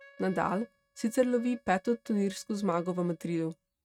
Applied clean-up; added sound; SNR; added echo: neural mask model RNNoise.